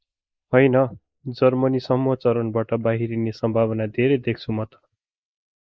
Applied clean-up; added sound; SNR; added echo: neural mask model Resemble Enhance denoiser.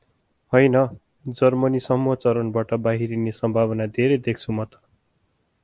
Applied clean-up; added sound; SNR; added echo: none; none; none; none.